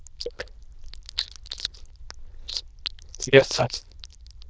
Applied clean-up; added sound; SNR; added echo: neural diffusion model UNIVERSE++.